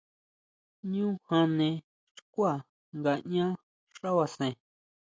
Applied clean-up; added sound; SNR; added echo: none; none; none; none.